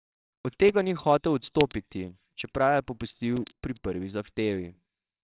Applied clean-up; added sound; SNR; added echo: neural separator model SepFormer WHAMR!.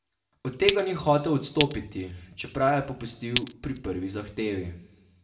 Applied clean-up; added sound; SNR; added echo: none; Glass; 7 dB; reverberation time 0.4 s.